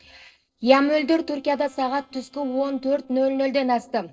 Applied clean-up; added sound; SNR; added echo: neural separator model SepFormer DNS4.